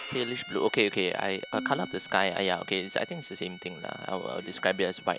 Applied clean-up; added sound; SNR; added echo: none; Bowed string instrument + Bowed string instrument; 13 dB; none.